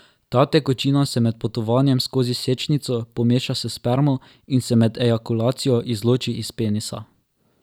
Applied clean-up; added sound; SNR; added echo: none; none; none; none.